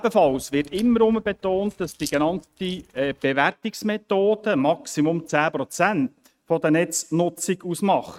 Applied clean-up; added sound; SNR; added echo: neural mask model RNNoise.